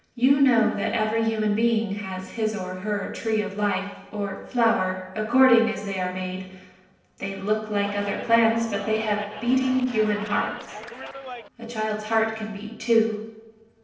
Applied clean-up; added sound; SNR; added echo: neural separator model SepFormer DNS4.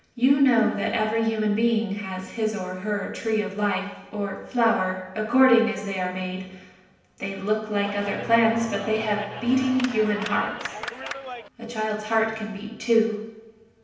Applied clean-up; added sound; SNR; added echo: none; Clapping; 10 dB; reverberation time 0.9 s.